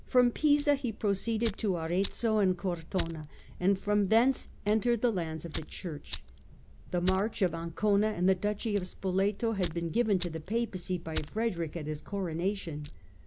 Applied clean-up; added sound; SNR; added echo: none; Fire; 8 dB; none.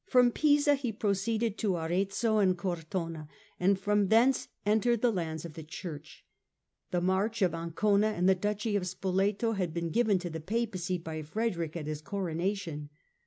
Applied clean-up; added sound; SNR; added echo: none; none; none; none.